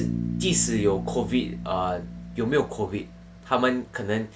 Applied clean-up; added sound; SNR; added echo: none; Bass guitar; 7 dB; none.